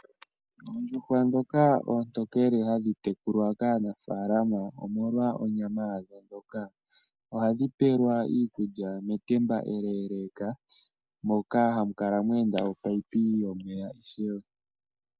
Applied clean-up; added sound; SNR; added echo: none; none; none; none.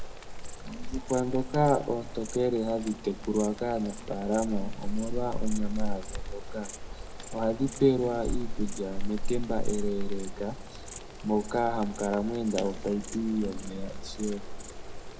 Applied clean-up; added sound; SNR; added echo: none; Insect; 2 dB; reverberation time 0.9 s.